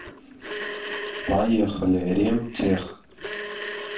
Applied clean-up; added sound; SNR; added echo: neural separator model SepFormer DNS4.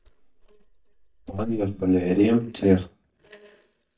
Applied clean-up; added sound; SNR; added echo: neural mask model DeepFilterNet 3.